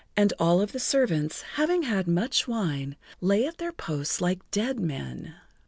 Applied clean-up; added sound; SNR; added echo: none; none; none; none.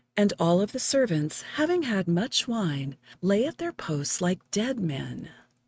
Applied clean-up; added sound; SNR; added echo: neural mask model RNNoise.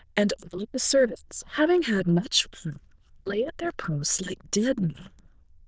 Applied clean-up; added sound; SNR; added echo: neural diffusion model UNIVERSE++.